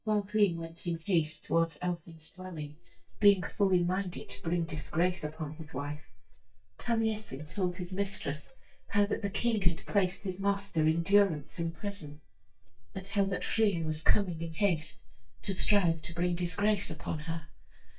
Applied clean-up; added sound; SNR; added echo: neural mask model DeepFilterNet 3.